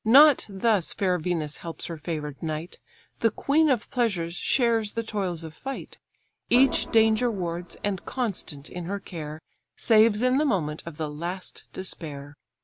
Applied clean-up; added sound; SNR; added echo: none; Organ; 14 dB; none.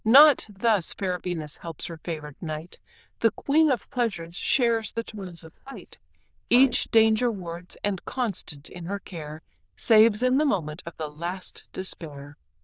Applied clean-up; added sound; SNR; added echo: neural diffusion model UNIVERSE++.